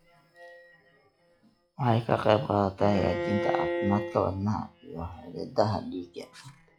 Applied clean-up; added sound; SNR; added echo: classical method log-MMSE.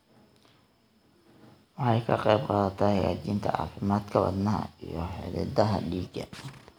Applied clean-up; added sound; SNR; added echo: none; none; none; none.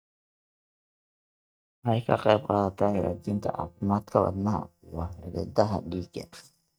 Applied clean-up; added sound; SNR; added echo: neural mask model DeepFilterNet 3.